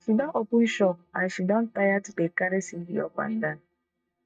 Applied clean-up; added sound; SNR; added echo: neural mask model DeepFilterNet 3.